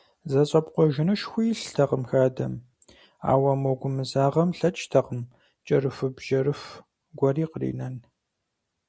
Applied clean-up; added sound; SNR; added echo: none; none; none; none.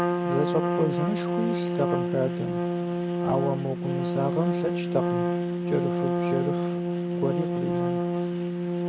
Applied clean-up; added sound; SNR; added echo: none; Trumpet; -4 dB; none.